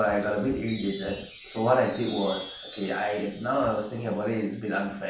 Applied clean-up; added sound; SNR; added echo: none; Chime; 7 dB; none.